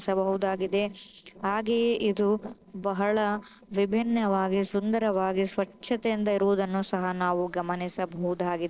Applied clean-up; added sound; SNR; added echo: neural separator model SepFormer DNS4.